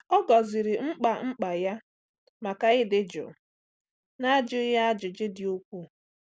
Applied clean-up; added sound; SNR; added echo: none; none; none; none.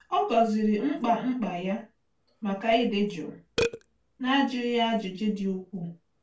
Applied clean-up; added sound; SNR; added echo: none; Burping, eructation; 13 dB; reverberation time 0.2 s.